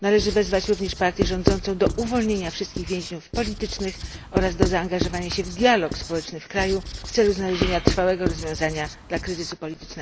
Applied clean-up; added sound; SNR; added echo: none; Writing; 5 dB; none.